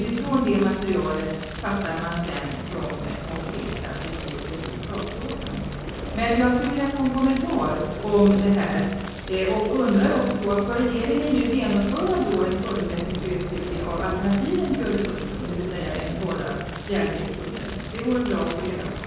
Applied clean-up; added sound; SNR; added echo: none; Fire; 9 dB; reverberation time 1.3 s.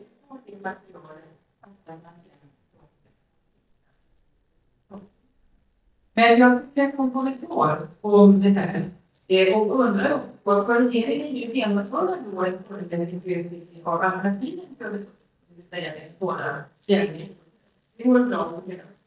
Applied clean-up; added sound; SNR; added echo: neural mask model DeepFilterNet 3.